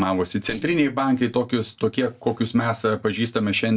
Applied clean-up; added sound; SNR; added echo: neural separator model SepFormer DNS4.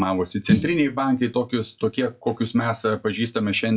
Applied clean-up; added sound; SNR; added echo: classical method log-MMSE.